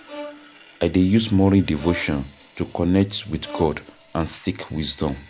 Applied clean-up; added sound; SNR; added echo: none; Bowed string instrument + Sawing; 18 dB; none.